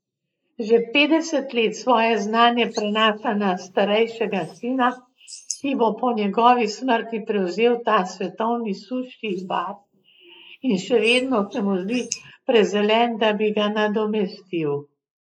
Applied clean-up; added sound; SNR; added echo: neural mask model Resemble Enhance denoiser.